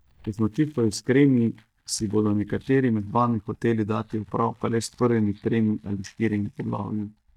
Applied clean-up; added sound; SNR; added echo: neural mask model DeepFilterNet 3.